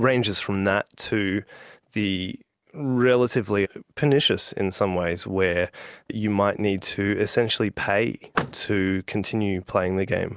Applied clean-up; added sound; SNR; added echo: none; Vehicle; 9 dB; none.